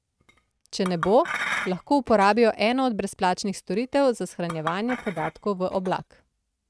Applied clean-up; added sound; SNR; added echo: neural mask model RNNoise.